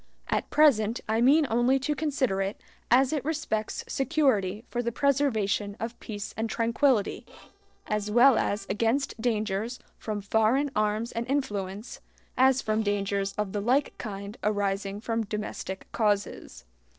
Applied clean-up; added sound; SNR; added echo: neural separator model SepFormer DNS4.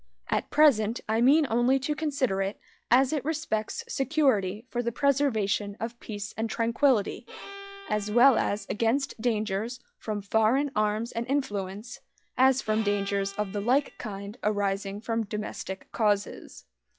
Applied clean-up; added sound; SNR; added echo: classical method log-MMSE.